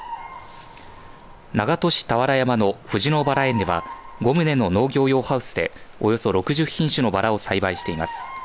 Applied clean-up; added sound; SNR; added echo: none; Bird vocalization, bird call, bird song; 17 dB; none.